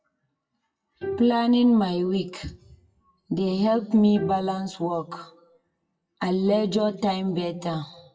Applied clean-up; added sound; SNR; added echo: classical method WPE with log-MMSE.